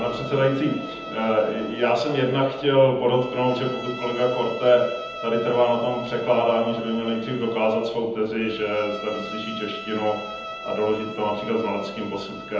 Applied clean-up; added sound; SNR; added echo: none; Bowed string instrument; 13 dB; reverberation time 1.0 s.